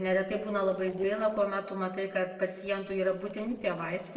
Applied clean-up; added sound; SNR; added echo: neural separator model SepFormer DNS4.